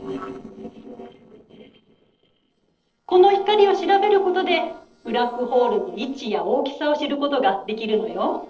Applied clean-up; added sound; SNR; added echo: neural separator model SepFormer DNS4.